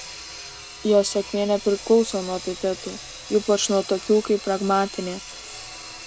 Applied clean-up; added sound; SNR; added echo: none; Sawing; 14 dB; none.